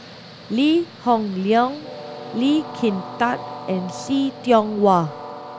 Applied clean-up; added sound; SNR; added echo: none; Train; 14 dB; none.